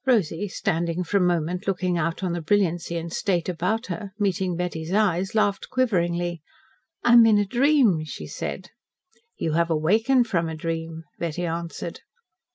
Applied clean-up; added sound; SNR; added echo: none; none; none; none.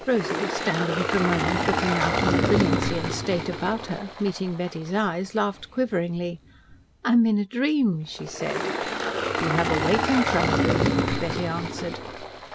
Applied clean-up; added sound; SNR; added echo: none; Engine; 1 dB; none.